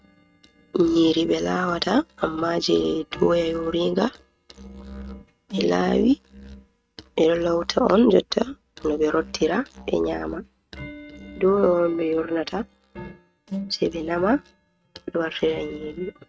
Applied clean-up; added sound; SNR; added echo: neural mask model RNNoise.